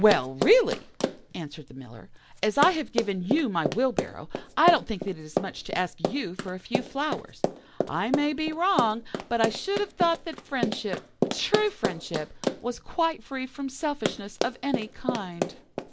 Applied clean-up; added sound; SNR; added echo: none; Run; 5 dB; none.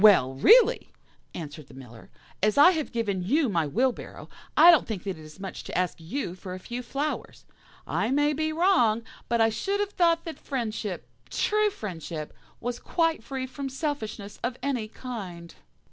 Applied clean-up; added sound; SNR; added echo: none; none; none; none.